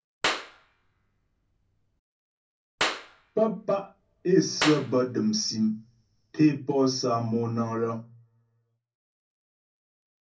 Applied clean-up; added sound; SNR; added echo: none; Clapping; 7 dB; reverberation time 0.3 s.